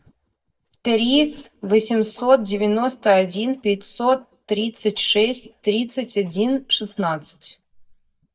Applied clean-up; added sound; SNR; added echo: neural mask model DeepFilterNet 3.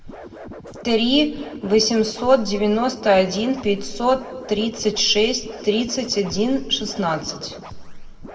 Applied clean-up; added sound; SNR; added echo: none; Scratching (performance technique); 14 dB; reverberation time 1.1 s.